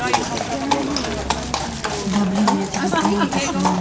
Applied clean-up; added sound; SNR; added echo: none; Livestock, farm animals, working animals; -3 dB; reverberation time 2.1 s.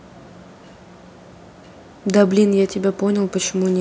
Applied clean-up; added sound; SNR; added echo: none; none; none; none.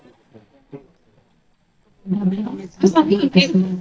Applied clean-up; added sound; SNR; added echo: neural mask model DeepFilterNet 3.